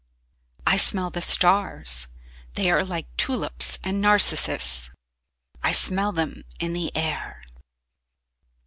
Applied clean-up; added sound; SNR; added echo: none; none; none; none.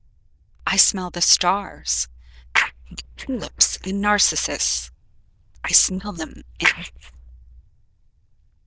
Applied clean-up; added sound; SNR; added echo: neural diffusion model UNIVERSE++.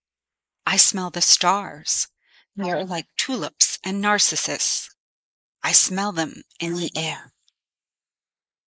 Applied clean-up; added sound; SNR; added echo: neural mask model Resemble Enhance denoiser.